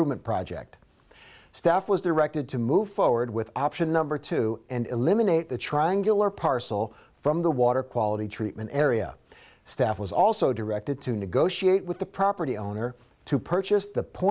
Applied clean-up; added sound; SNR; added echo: none; none; none; none.